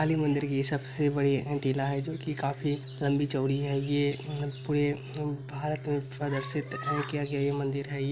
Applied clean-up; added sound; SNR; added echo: none; Organ; 12 dB; none.